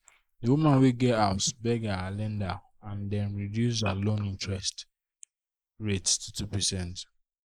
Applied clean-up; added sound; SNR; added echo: neural mask model Resemble Enhance denoiser.